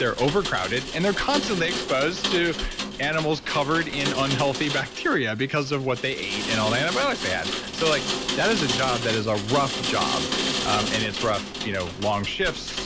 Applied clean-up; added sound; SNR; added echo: none; Rain; 4 dB; none.